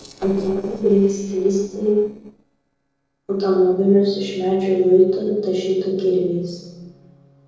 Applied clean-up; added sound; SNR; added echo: neural separator model SepFormer DNS4.